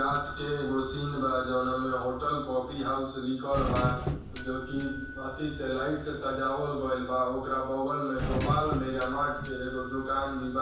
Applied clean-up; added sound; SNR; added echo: none; Doorbell; 7 dB; reverberation time 0.7 s.